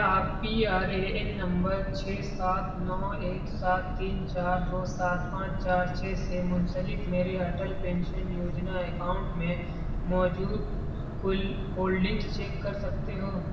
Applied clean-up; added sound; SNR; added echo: none; Boat, Water vehicle; 1 dB; reverberation time 1.2 s.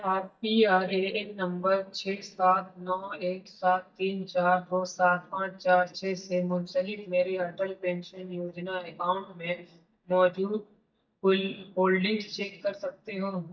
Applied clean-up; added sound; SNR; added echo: neural mask model DeepFilterNet 3.